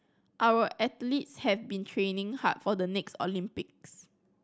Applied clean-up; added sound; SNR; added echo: none; none; none; none.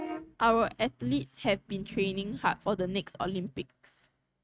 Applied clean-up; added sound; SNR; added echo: neural mask model RNNoise.